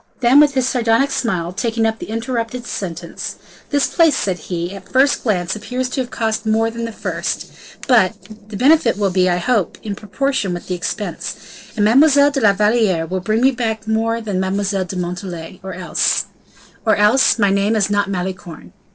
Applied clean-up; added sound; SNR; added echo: neural separator model SepFormer DNS4.